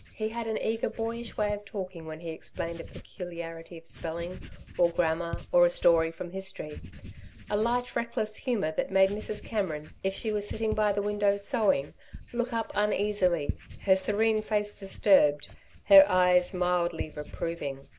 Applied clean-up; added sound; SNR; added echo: none; Writing; 15 dB; none.